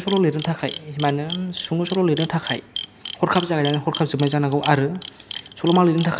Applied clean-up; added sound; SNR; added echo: none; Camera; 13 dB; none.